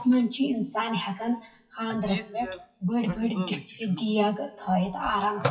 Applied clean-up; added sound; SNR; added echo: classical method WPE with log-MMSE.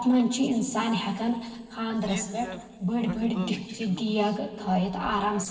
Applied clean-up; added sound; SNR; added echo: neural separator model SepFormer DNS4.